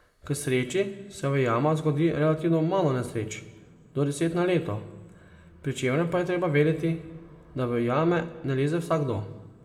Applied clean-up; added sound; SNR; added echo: none; none; none; reverberation time 0.8 s.